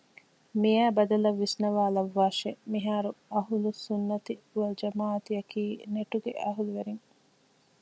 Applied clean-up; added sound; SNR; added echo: none; none; none; none.